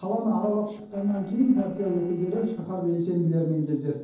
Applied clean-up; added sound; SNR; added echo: neural separator model SepFormer DNS4.